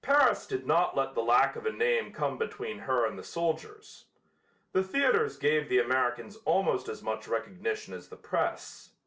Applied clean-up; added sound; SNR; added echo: none; none; none; none.